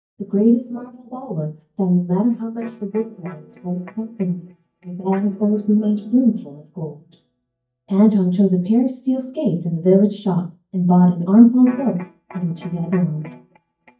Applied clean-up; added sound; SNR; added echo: neural mask model DeepFilterNet 3.